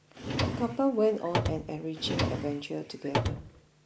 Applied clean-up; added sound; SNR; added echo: none; Drawer open or close; 1 dB; none.